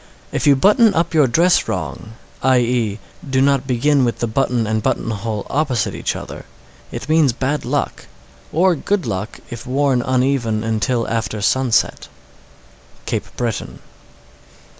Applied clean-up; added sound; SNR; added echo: none; none; none; none.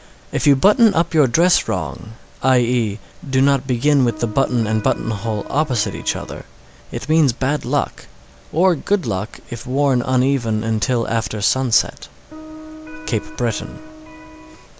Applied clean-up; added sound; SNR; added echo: none; Electric guitar; 16 dB; none.